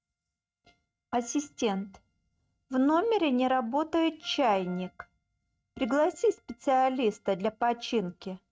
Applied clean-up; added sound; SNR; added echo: neural mask model RNNoise.